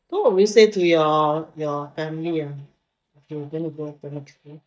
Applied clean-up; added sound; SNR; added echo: neural mask model DeepFilterNet 3.